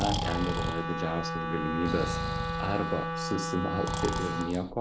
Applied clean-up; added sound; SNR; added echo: none; Breathing + Wind instrument, woodwind instrument; -1 dB; none.